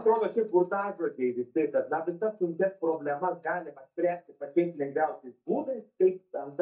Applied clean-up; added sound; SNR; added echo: neural mask model DeepFilterNet 3.